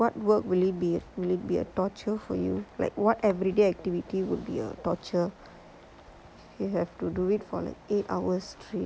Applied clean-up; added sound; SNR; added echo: none; none; none; none.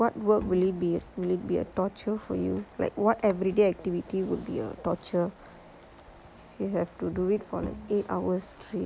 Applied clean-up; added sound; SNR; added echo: none; Bowed string instrument; 15 dB; none.